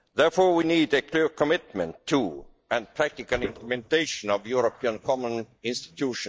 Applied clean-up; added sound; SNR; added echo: neural mask model DeepFilterNet 3.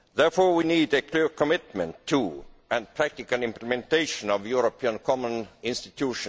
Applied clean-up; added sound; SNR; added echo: none; none; none; none.